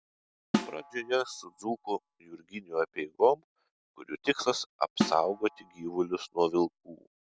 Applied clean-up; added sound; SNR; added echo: none; Snare drum; 6 dB; none.